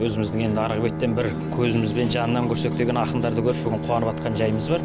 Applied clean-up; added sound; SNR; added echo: none; Bowed string instrument; 4 dB; none.